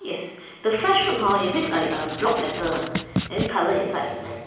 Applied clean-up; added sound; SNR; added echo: none; Writing; 7 dB; reverberation time 1.0 s.